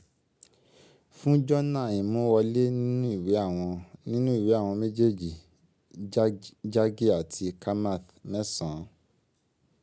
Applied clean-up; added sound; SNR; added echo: none; none; none; none.